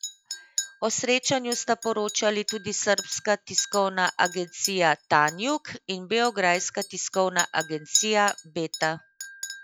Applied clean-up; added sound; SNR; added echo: classical method log-MMSE.